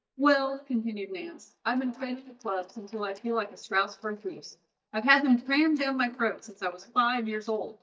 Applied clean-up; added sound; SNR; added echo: neural mask model DeepFilterNet 3.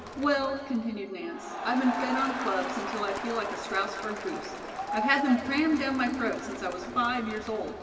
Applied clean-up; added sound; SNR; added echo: none; Crowd; 7 dB; reverberation time 2.6 s.